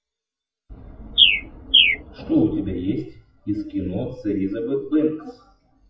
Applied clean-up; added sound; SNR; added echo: classical method WPE with log-MMSE.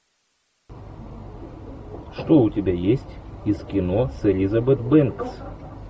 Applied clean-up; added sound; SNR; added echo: none; none; none; none.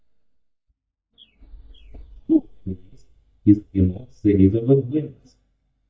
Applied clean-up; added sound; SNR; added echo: neural mask model DeepFilterNet 3.